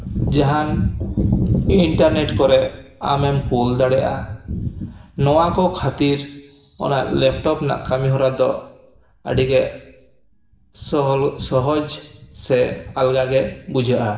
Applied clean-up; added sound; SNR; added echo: none; none; none; reverberation time 0.8 s.